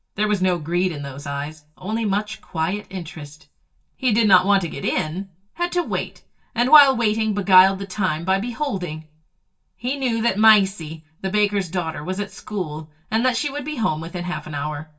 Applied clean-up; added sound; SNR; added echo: none; none; none; reverberation time 0.2 s.